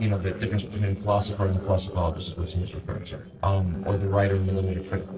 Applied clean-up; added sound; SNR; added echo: neural separator model SepFormer DNS4.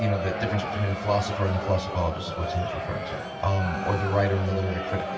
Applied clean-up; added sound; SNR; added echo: none; Crowd; 6 dB; reverberation time 2.6 s.